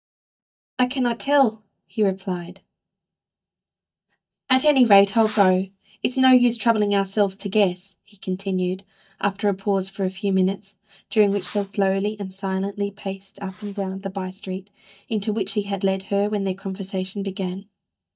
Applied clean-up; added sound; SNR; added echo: neural mask model DeepFilterNet 3.